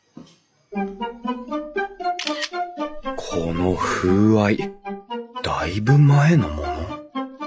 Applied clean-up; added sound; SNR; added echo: classical method log-MMSE.